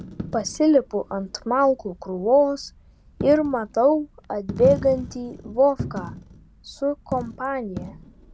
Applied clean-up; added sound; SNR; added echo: none; Coin (dropping); 13 dB; none.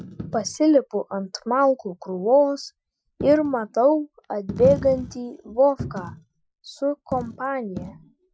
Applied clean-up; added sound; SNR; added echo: classical method Wiener filter.